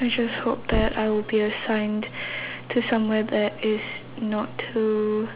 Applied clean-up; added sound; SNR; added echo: none; Thump, thud; 12 dB; none.